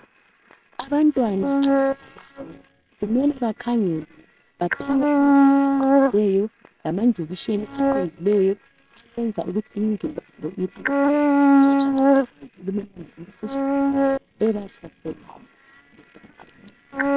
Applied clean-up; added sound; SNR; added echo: neural separator model SepFormer WHAM!.